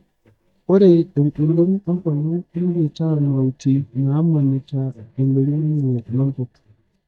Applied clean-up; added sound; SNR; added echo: neural mask model DeepFilterNet 3.